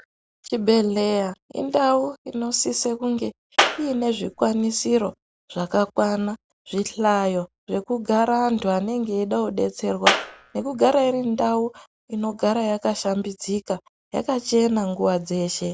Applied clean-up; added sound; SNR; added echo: none; Clapping; 2 dB; none.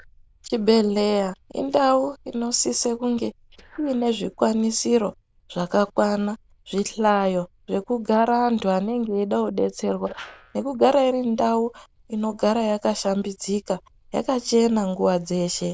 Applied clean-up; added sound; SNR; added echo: neural diffusion model UNIVERSE++.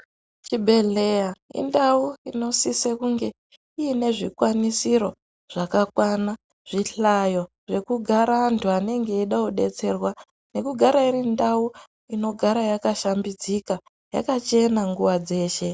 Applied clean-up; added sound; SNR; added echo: none; none; none; none.